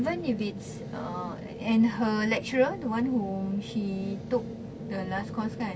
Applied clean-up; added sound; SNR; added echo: none; none; none; none.